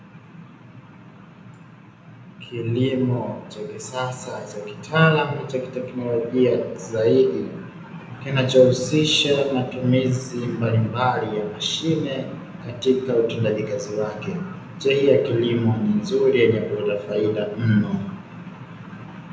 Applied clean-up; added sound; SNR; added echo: none; none; none; reverberation time 0.8 s.